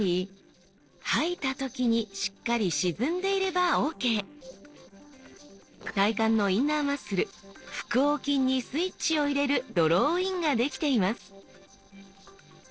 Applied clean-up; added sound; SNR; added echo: neural separator model SepFormer DNS4.